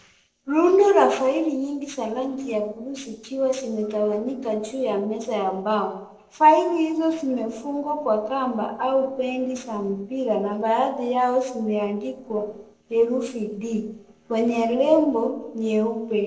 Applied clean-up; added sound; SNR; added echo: neural separator model SepFormer DNS4.